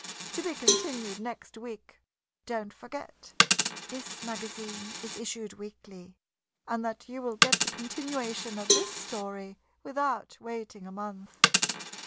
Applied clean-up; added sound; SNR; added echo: none; Coin (dropping) + Cowbell; -5 dB; none.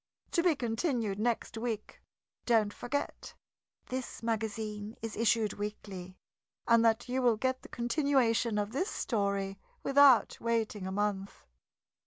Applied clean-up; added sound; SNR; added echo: none; none; none; none.